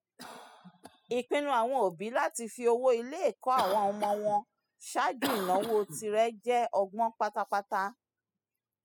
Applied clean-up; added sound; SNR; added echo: classical method spectral subtraction.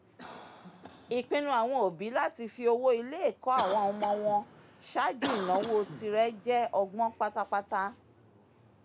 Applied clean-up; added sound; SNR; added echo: none; Cough; 14 dB; none.